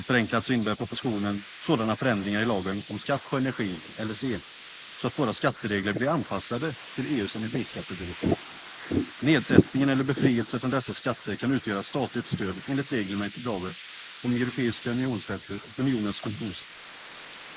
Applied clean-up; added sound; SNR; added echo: neural mask model Resemble Enhance denoiser.